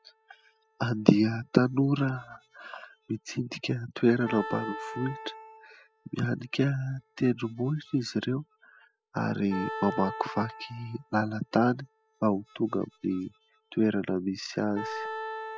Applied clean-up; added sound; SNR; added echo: classical method spectral subtraction.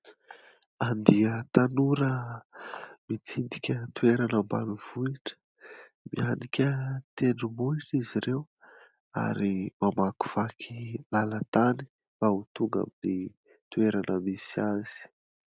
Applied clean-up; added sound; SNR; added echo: none; none; none; none.